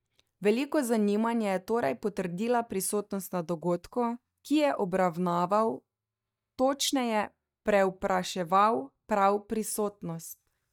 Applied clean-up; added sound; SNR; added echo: neural mask model DeepFilterNet 3.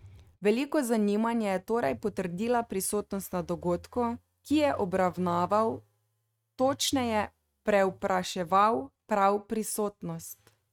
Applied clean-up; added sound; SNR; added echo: neural mask model RNNoise.